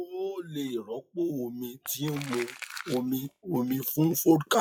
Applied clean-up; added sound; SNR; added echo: classical method log-MMSE.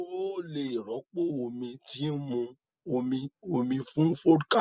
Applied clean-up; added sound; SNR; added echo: none; none; none; none.